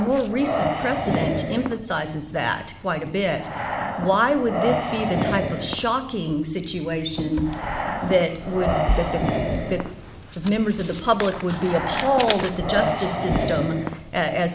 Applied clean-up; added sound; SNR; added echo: none; Breathing; 4 dB; none.